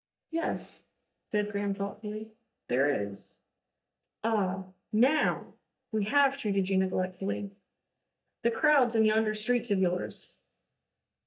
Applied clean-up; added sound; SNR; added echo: neural mask model DeepFilterNet 3.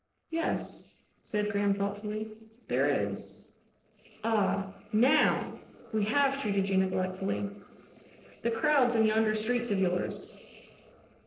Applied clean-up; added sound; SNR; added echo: neural separator model SepFormer DNS4.